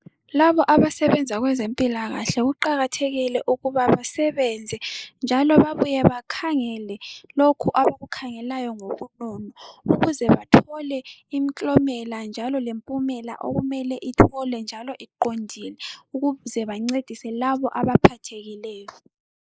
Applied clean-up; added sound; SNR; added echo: neural mask model Resemble Enhance denoiser.